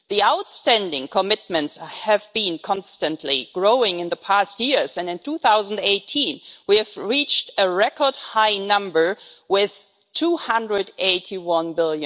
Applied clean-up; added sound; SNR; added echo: none; none; none; none.